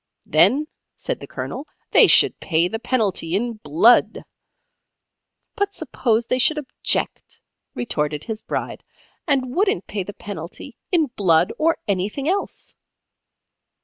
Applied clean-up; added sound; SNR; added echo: none; none; none; none.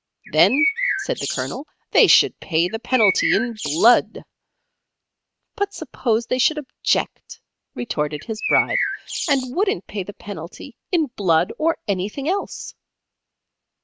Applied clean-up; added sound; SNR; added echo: none; Bird; 2 dB; none.